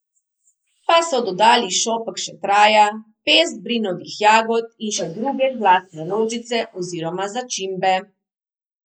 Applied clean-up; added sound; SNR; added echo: neural mask model Resemble Enhance denoiser.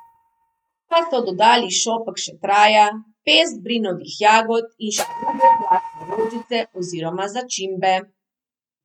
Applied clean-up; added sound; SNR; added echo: neural mask model RNNoise.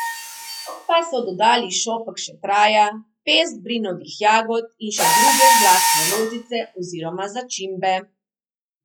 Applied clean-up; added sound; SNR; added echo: classical method log-MMSE.